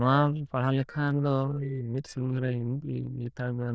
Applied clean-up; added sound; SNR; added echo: neural diffusion model UNIVERSE++.